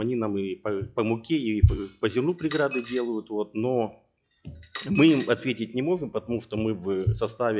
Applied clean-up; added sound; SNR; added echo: classical method log-MMSE.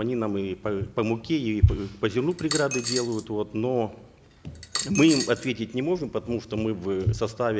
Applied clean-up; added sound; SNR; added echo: none; Coin (dropping); 7 dB; none.